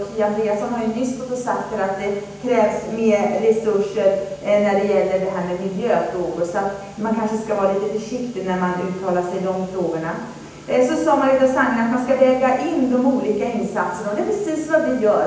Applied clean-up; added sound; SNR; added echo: none; none; none; reverberation time 0.9 s.